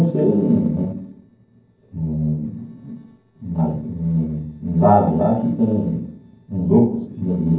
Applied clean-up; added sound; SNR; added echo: neural separator model SepFormer DNS4.